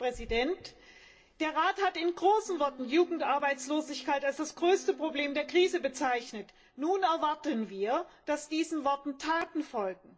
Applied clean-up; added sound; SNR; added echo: none; Wind instrument, woodwind instrument; 19 dB; reverberation time 0.2 s.